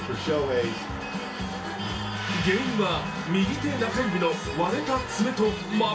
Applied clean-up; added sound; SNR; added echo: none; none; none; reverberation time 0.2 s.